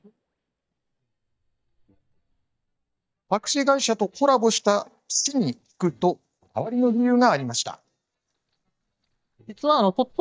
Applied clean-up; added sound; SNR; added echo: neural mask model DeepFilterNet 3.